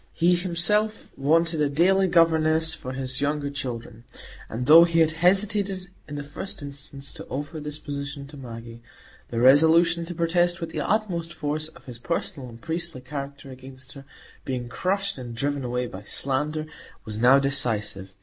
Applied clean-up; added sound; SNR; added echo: none; none; none; none.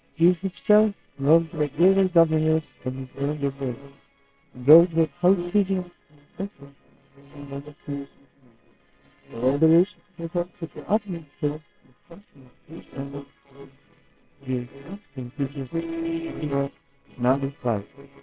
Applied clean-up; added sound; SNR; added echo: neural separator model SepFormer WHAMR!.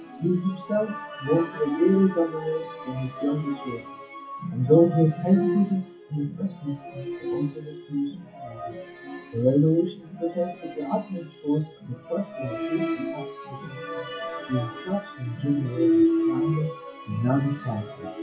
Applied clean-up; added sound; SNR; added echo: classical method WPE with log-MMSE.